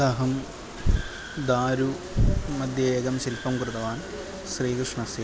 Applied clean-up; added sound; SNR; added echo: none; Car; 19 dB; none.